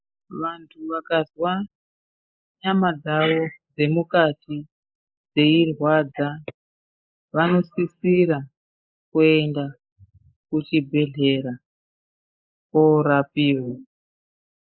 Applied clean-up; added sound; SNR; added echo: neural mask model Resemble Enhance denoiser.